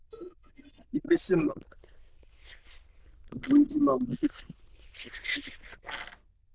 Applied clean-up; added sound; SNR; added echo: neural diffusion model UNIVERSE++.